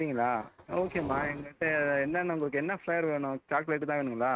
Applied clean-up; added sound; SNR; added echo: neural mask model RNNoise.